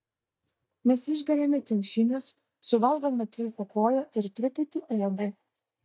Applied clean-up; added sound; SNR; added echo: neural mask model DeepFilterNet 3.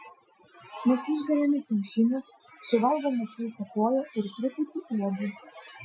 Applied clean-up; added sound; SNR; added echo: classical method Wiener filter.